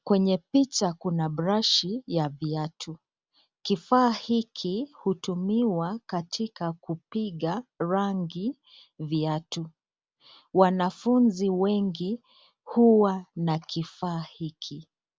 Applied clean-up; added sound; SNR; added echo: none; none; none; none.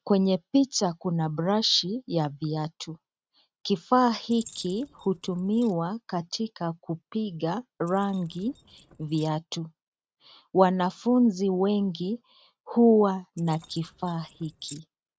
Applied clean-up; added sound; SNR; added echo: neural mask model RNNoise.